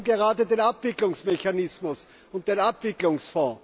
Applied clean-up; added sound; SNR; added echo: none; none; none; none.